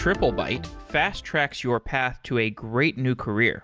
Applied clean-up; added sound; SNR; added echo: none; none; none; none.